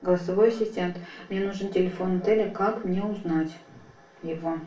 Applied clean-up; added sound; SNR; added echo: none; none; none; reverberation time 0.3 s.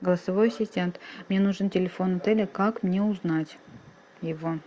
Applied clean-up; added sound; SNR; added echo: none; none; none; none.